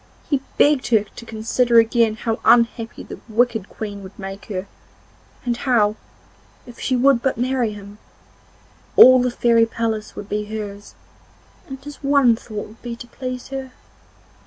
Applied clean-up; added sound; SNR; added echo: none; none; none; none.